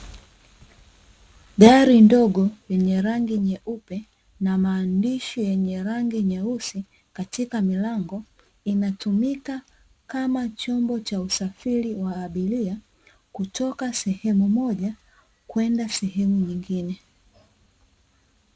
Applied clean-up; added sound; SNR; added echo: none; none; none; none.